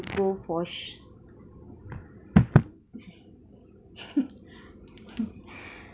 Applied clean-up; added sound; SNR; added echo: none; none; none; none.